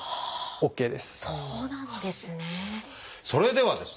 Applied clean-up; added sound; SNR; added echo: none; none; none; none.